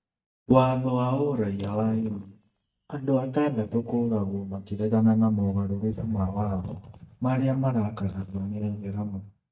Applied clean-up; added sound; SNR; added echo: neural mask model DeepFilterNet 3.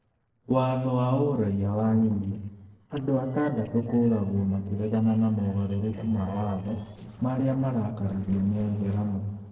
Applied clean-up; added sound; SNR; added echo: neural separator model SepFormer DNS4.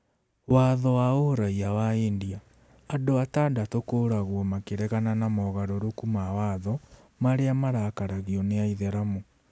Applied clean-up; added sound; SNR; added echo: none; none; none; none.